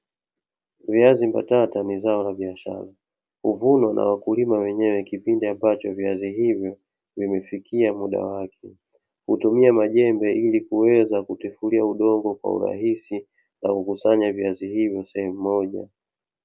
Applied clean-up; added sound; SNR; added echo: none; none; none; none.